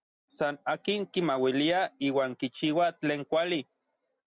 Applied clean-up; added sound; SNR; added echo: none; none; none; none.